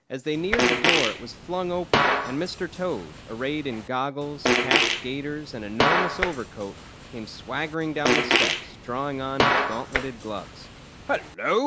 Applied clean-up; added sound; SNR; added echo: none; Fart + Tap; -3 dB; none.